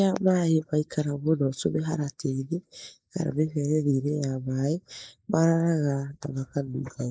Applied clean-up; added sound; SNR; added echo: neural mask model Resemble Enhance denoiser.